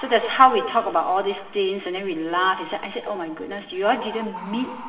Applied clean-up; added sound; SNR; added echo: none; Bird; 17 dB; reverberation time 1.9 s.